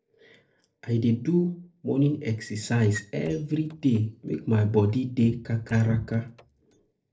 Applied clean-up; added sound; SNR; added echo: neural separator model SepFormer DNS4.